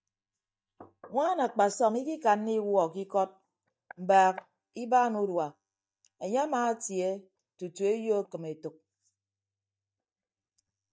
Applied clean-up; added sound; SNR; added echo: neural mask model DeepFilterNet 3.